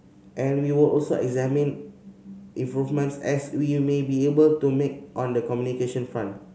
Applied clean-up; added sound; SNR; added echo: none; none; none; none.